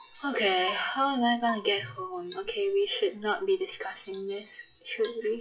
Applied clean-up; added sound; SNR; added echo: classical method WPE with log-MMSE.